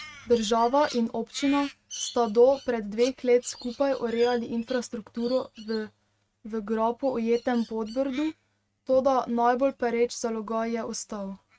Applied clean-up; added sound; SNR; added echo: neural mask model RNNoise.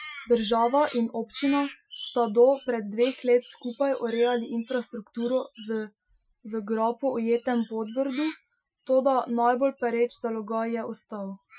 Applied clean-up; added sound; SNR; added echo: classical method Wiener filter.